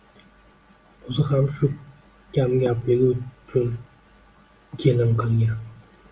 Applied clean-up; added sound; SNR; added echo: none; none; none; none.